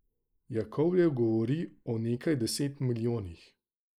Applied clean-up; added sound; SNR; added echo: neural mask model Resemble Enhance denoiser.